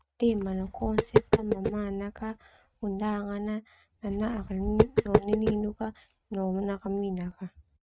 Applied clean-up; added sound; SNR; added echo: neural mask model RNNoise.